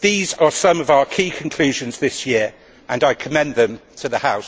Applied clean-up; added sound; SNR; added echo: none; none; none; none.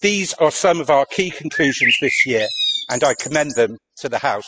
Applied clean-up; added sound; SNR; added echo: classical method spectral subtraction.